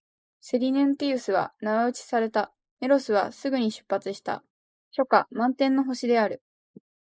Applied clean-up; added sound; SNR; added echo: neural mask model Resemble Enhance denoiser.